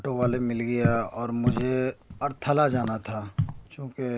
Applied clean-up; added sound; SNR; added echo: none; Walk, footsteps; 5 dB; none.